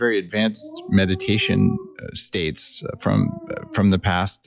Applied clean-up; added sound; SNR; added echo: classical method log-MMSE.